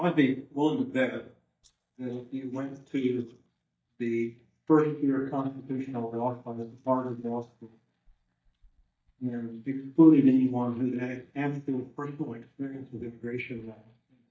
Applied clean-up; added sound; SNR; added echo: neural mask model DeepFilterNet 3.